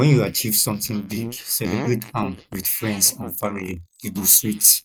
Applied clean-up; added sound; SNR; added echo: neural mask model Resemble Enhance denoiser.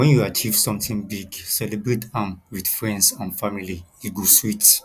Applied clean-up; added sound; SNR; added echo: none; none; none; none.